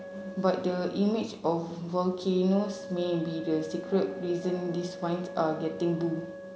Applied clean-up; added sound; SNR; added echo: none; Wind instrument, woodwind instrument; 14 dB; none.